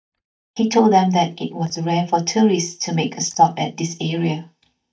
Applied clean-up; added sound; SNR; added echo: neural mask model DeepFilterNet 3.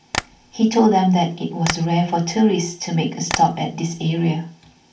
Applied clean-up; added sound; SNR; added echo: none; Tap; 12 dB; reverberation time 0.3 s.